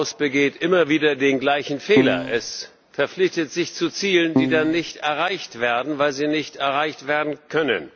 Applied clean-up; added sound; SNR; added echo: none; Keyboard (musical); 1 dB; none.